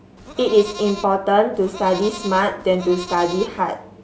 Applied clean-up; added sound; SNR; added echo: none; Livestock, farm animals, working animals; 15 dB; none.